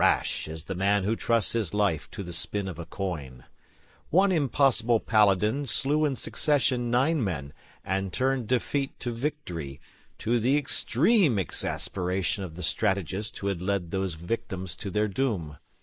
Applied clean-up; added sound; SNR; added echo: neural mask model Resemble Enhance denoiser.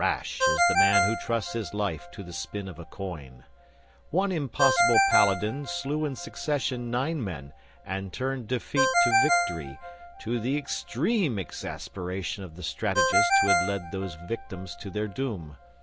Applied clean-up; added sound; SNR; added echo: none; Ringtone; 0 dB; none.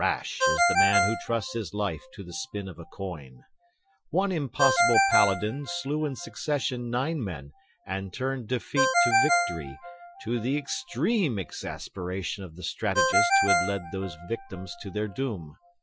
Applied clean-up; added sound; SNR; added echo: classical method Wiener filter.